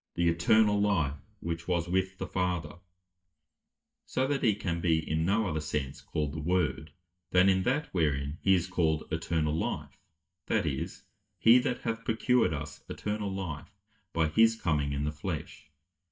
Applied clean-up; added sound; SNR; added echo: neural mask model DeepFilterNet 3.